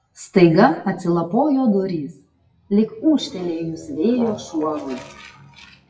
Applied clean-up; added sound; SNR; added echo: classical method WPE with log-MMSE.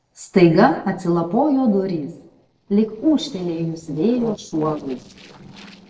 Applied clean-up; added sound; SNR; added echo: neural separator model SepFormer DNS4.